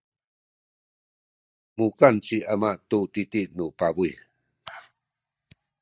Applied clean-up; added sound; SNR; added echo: neural mask model DeepFilterNet 3.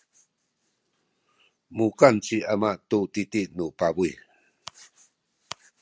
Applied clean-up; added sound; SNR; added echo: none; none; none; none.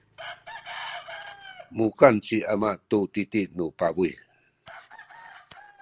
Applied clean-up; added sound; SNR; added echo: neural separator model SepFormer DNS4.